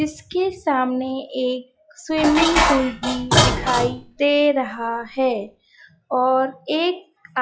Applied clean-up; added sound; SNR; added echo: classical method log-MMSE.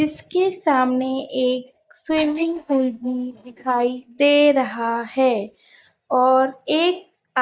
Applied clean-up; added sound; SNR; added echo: neural mask model DeepFilterNet 3.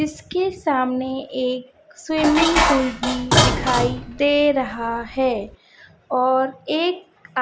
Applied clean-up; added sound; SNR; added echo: none; Dishes, pots, and pans; 0 dB; none.